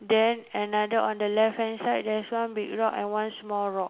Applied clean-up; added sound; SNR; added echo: none; none; none; none.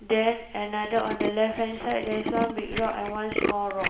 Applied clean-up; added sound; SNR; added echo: none; Tools; 5 dB; reverberation time 0.6 s.